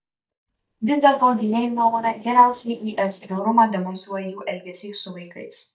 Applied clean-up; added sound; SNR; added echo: neural mask model DeepFilterNet 3.